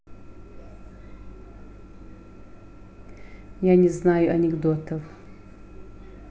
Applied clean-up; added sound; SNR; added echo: none; none; none; none.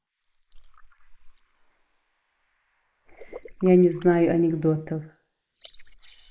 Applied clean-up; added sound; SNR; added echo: neural mask model Resemble Enhance denoiser.